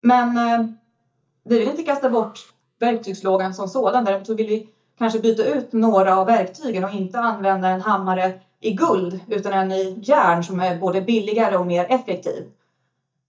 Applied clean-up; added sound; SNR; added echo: neural mask model DeepFilterNet 3.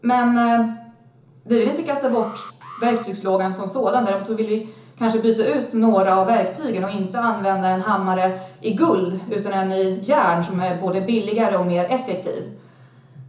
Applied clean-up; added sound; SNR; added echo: none; Alarm; 19 dB; reverberation time 0.7 s.